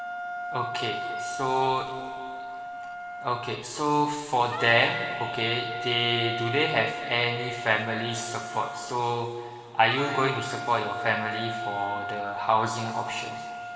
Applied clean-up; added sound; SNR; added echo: none; Wind instrument, woodwind instrument; 7 dB; reverberation time 2.3 s.